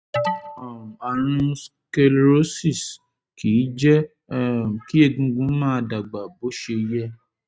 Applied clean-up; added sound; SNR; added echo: neural mask model RNNoise.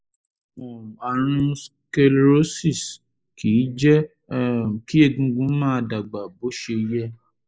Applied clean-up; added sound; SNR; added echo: neural mask model Resemble Enhance denoiser.